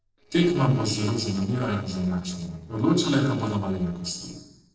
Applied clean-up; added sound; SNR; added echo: neural separator model SepFormer DNS4.